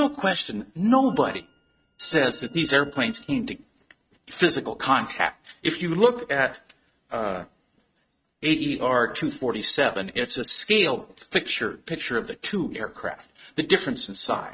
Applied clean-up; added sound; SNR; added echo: neural mask model RNNoise.